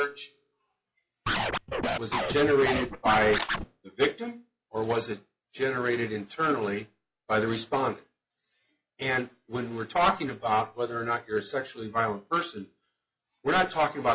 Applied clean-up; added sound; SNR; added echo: classical method log-MMSE.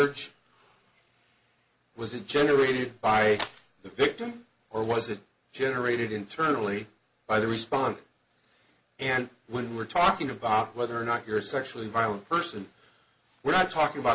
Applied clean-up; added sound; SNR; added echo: none; none; none; none.